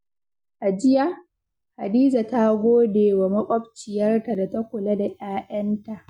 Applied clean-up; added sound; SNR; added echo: none; none; none; none.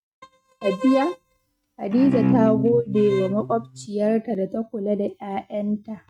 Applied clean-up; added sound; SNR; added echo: neural mask model RNNoise.